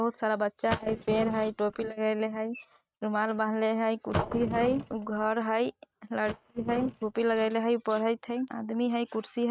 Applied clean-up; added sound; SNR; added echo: neural mask model RNNoise.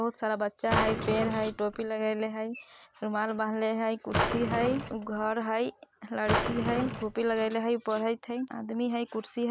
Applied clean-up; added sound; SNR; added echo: none; Drawer open or close; 2 dB; none.